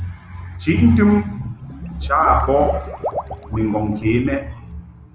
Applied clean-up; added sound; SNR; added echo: none; Water / Liquid; 13 dB; none.